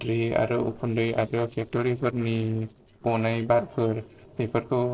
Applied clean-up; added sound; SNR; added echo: neural separator model SepFormer DNS4.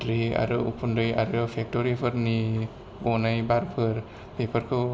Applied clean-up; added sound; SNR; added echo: none; none; none; none.